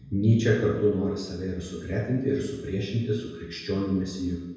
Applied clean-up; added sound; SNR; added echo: none; none; none; reverberation time 1.2 s.